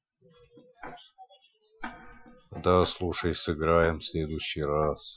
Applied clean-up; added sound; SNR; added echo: classical method Wiener filter.